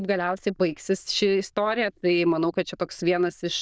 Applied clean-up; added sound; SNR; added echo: neural diffusion model UNIVERSE++.